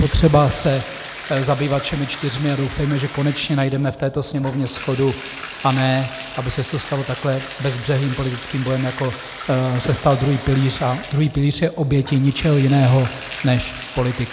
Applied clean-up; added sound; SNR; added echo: none; Bathtub (filling or washing); 13 dB; none.